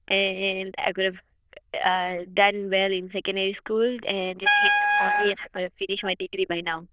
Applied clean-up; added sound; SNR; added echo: neural diffusion model UNIVERSE++.